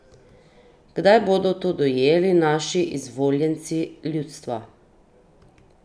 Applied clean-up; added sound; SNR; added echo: none; none; none; none.